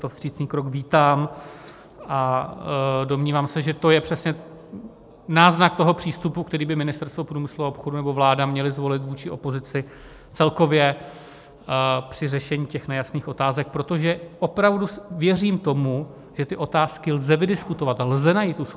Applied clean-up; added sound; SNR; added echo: none; none; none; none.